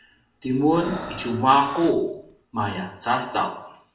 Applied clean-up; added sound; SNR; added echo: none; Breathing; 14 dB; reverberation time 0.6 s.